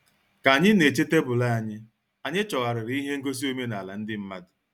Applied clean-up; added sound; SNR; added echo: none; none; none; none.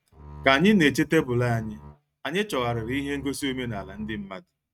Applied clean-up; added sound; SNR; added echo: neural mask model RNNoise.